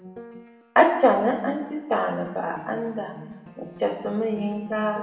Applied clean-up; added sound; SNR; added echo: none; Piano; 19 dB; reverberation time 1.1 s.